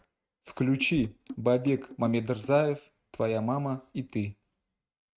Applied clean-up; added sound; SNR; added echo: neural mask model RNNoise.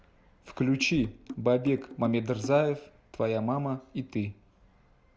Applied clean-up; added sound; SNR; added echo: none; Drum; 14 dB; none.